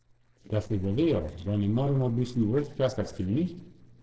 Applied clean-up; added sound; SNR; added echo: neural separator model SepFormer DNS4.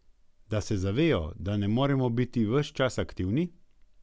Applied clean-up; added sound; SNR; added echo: none; none; none; none.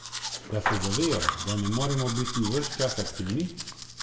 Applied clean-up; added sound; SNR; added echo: none; Domestic sounds, home sounds; 4 dB; reverberation time 0.7 s.